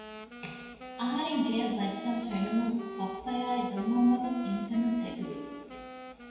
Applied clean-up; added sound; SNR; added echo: none; Wind instrument, woodwind instrument; 11 dB; reverberation time 1.1 s.